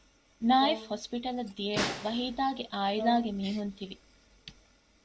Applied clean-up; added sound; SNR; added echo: none; Snare drum + Brass instrument; 9 dB; none.